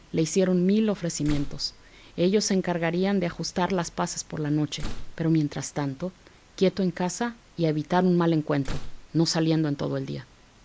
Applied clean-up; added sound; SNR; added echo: none; Slam; 9 dB; none.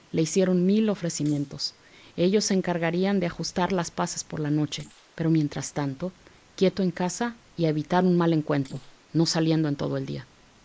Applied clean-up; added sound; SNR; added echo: neural mask model Resemble Enhance denoiser.